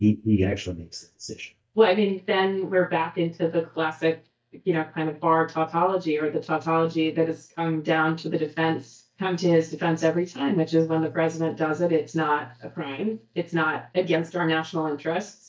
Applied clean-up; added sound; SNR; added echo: neural mask model DeepFilterNet 3.